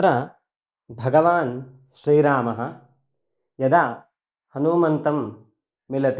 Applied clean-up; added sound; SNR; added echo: neural mask model Resemble Enhance denoiser.